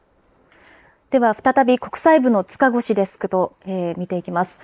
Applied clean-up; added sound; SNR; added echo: neural mask model Resemble Enhance denoiser.